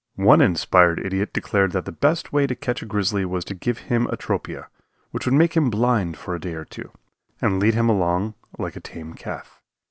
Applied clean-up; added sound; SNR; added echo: none; none; none; none.